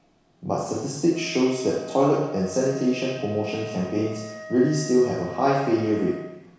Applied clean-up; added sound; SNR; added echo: none; Wind instrument, woodwind instrument; 16 dB; reverberation time 1.1 s.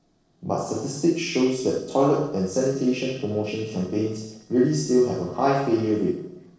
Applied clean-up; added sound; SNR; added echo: neural separator model SepFormer DNS4.